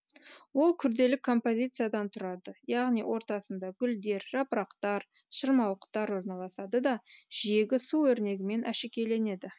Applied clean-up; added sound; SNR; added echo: none; none; none; none.